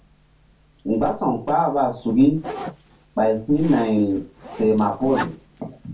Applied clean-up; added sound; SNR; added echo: none; Zipper (clothing); 16 dB; reverberation time 0.2 s.